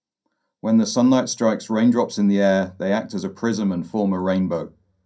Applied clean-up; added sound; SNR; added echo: none; none; none; reverberation time 0.2 s.